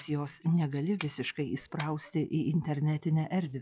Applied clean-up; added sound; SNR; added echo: classical method log-MMSE.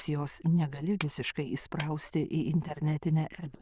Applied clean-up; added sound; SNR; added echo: neural diffusion model UNIVERSE++.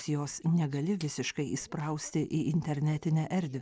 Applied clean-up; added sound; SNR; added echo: neural separator model SepFormer DNS4.